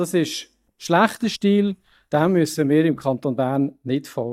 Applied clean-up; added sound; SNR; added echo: neural mask model DeepFilterNet 3.